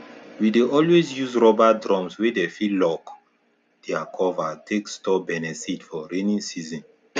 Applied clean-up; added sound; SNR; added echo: none; none; none; none.